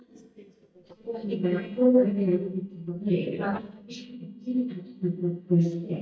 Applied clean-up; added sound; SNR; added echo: neural mask model DeepFilterNet 3.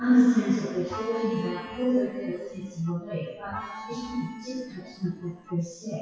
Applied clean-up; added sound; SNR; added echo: classical method WPE with log-MMSE.